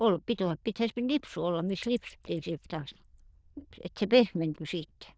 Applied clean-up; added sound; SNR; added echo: neural diffusion model UNIVERSE++.